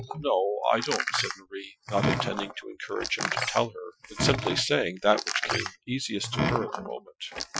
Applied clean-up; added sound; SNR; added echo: classical method Wiener filter.